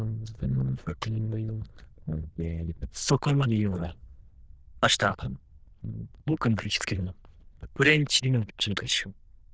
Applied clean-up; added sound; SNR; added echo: neural diffusion model UNIVERSE++.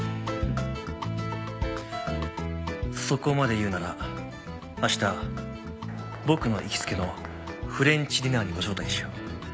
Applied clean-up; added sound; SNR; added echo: none; Mechanisms; 14 dB; none.